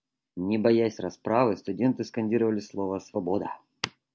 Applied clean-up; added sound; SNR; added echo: none; none; none; none.